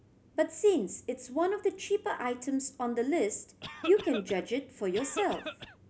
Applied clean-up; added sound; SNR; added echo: none; Cough; 10 dB; none.